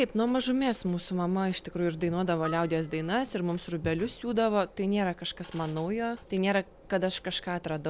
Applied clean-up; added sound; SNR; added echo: none; Harp; 18 dB; none.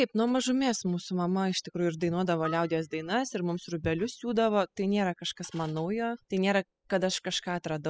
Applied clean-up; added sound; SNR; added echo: classical method spectral subtraction.